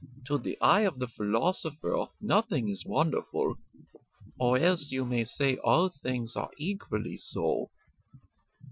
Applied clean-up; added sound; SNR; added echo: classical method Wiener filter.